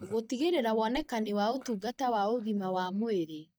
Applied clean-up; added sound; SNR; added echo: neural mask model DeepFilterNet 3.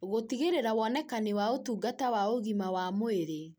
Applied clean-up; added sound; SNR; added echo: none; none; none; none.